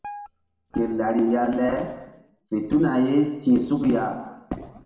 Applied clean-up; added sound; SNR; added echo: none; Guitar; 19 dB; reverberation time 1.0 s.